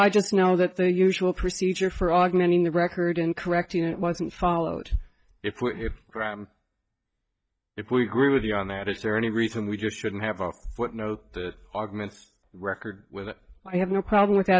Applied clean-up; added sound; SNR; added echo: neural mask model DeepFilterNet 3.